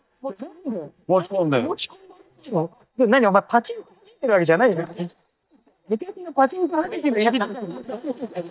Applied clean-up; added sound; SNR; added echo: neural mask model DeepFilterNet 3.